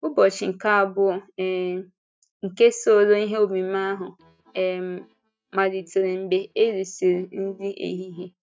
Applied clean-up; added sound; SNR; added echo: neural mask model DeepFilterNet 3.